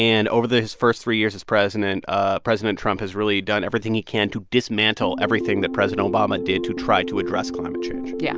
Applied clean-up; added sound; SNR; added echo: none; none; none; none.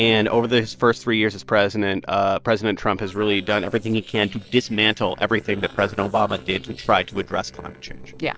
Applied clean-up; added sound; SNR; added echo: neural separator model SepFormer DNS4.